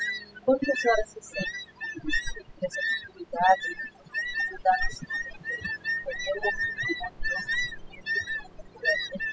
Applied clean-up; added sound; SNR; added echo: classical method spectral subtraction.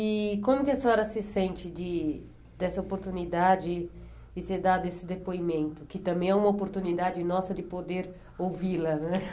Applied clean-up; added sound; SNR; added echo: none; none; none; none.